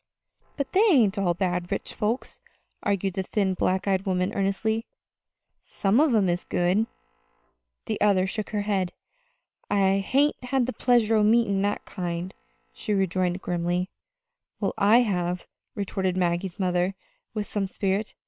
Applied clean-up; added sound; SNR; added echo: neural separator model SepFormer WHAM!.